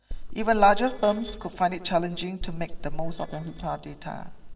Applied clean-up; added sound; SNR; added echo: neural separator model SepFormer DNS4.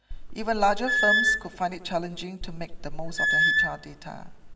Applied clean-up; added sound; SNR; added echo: none; Squeak / Screech; -4 dB; reverberation time 2.4 s.